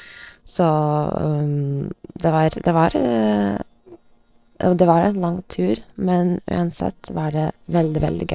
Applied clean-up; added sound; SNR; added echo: neural separator model SepFormer DNS4.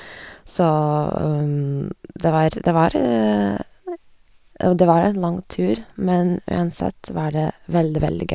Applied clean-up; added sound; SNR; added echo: none; none; none; none.